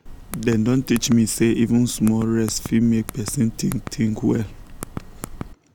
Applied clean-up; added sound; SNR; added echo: none; Typing; 14 dB; none.